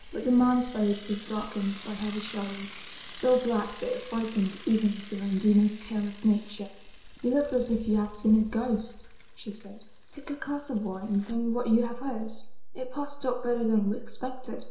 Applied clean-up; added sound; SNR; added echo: none; Mechanisms / Bicycle; 10 dB; reverberation time 0.7 s.